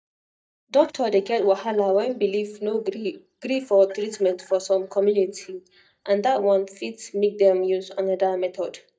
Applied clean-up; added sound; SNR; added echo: neural mask model DeepFilterNet 3.